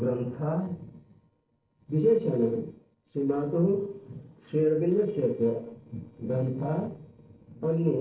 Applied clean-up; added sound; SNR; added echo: neural separator model SepFormer DNS4.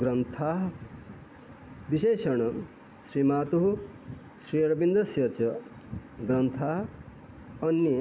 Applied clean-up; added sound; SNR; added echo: none; none; none; none.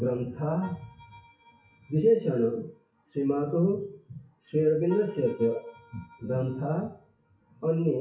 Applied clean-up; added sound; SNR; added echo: classical method WPE with log-MMSE.